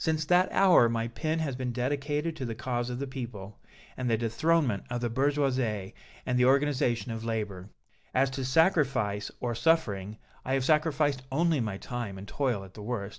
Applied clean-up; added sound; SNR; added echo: none; none; none; none.